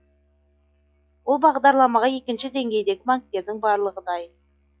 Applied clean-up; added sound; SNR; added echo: classical method log-MMSE.